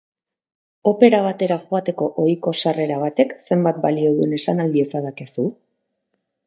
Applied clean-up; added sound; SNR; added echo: neural mask model DeepFilterNet 3.